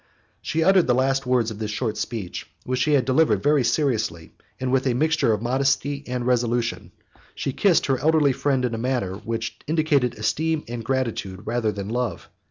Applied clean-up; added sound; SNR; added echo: none; none; none; none.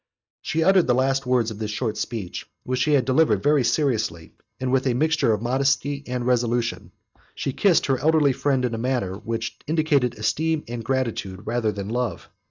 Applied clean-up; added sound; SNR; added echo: neural mask model DeepFilterNet 3.